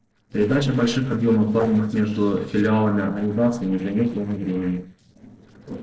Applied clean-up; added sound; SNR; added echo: neural separator model SepFormer DNS4.